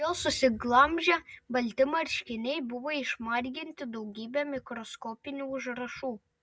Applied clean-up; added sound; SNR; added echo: none; none; none; none.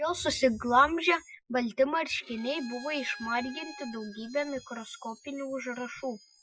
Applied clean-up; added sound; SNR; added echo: classical method Wiener filter.